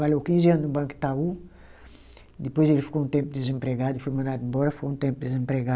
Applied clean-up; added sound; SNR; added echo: none; none; none; none.